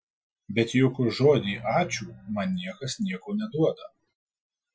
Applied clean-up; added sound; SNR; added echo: classical method Wiener filter.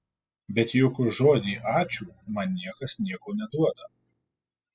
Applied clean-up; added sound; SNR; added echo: classical method spectral subtraction.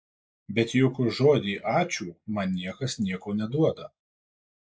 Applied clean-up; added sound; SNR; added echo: neural mask model Resemble Enhance denoiser.